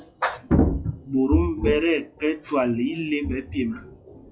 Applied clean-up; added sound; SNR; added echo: classical method log-MMSE.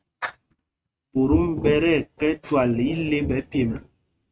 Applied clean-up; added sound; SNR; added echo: neural mask model RNNoise.